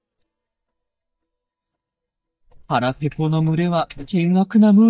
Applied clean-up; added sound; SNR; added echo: neural mask model DeepFilterNet 3.